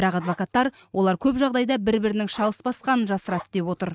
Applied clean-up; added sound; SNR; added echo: neural mask model RNNoise.